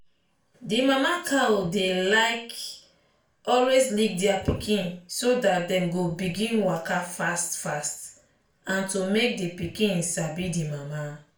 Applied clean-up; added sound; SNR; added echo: none; none; none; reverberation time 0.4 s.